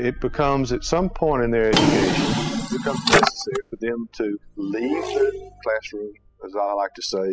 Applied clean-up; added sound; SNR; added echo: classical method spectral subtraction.